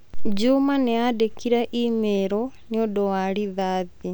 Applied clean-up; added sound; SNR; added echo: none; none; none; none.